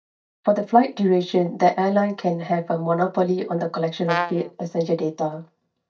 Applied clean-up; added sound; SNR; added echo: neural mask model DeepFilterNet 3.